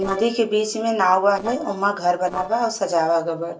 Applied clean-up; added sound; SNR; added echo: neural separator model SepFormer DNS4.